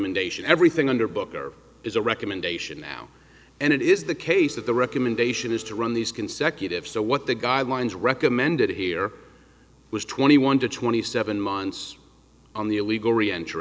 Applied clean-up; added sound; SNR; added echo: none; Telephone; 18 dB; none.